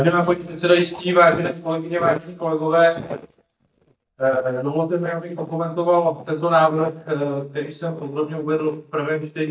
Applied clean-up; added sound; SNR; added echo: neural mask model DeepFilterNet 3.